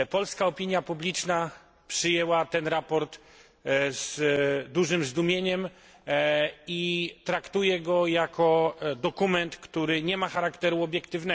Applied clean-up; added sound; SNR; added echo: none; none; none; none.